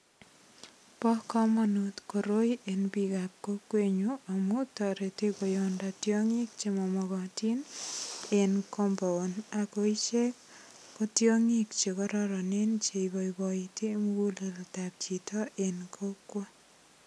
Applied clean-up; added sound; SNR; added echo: none; none; none; none.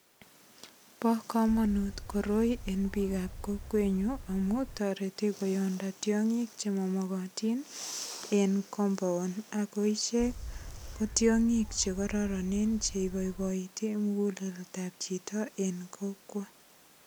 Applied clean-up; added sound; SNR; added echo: none; Gull, seagull / Wind; 11 dB; none.